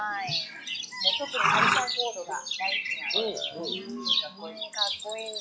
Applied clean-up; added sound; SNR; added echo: classical method log-MMSE.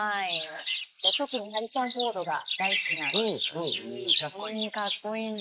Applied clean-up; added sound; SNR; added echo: neural mask model Resemble Enhance denoiser.